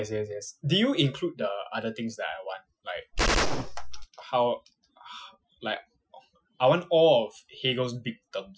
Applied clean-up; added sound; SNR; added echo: classical method Wiener filter.